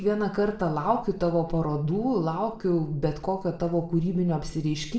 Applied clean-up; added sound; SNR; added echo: none; none; none; reverberation time 0.6 s.